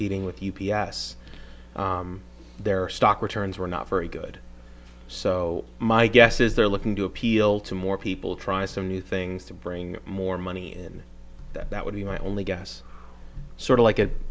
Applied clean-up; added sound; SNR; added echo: none; none; none; none.